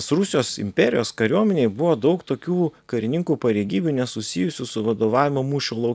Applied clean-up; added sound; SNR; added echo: none; none; none; none.